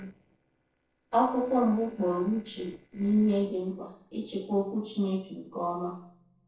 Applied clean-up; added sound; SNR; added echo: neural separator model SepFormer DNS4.